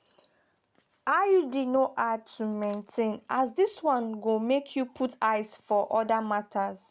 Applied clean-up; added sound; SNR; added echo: none; none; none; none.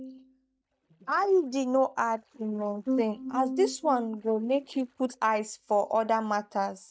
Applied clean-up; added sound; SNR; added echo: neural mask model DeepFilterNet 3.